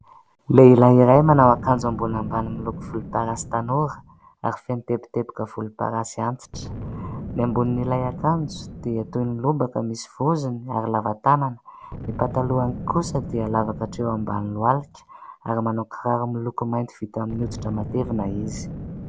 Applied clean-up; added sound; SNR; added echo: none; Boom; 13 dB; none.